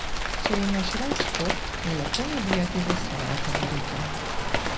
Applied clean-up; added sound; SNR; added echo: none; Rain; -3 dB; reverberation time 0.4 s.